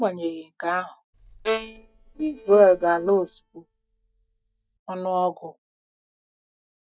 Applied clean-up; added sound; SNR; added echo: neural mask model DeepFilterNet 3.